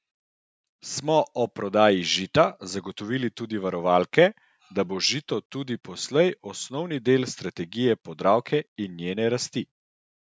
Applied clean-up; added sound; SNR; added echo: none; none; none; none.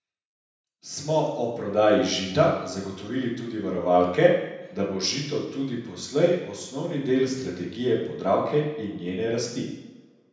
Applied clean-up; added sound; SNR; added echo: none; none; none; reverberation time 0.9 s.